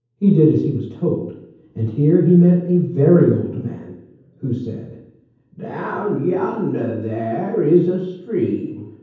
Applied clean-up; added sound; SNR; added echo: none; none; none; reverberation time 0.9 s.